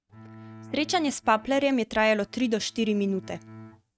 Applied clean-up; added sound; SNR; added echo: neural mask model RNNoise.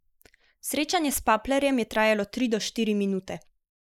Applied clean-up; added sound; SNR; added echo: neural mask model Resemble Enhance denoiser.